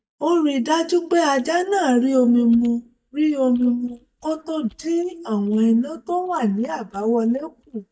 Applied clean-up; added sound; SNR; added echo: neural mask model DeepFilterNet 3.